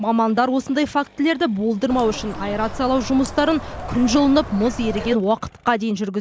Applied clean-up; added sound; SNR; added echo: none; Bird; 10 dB; none.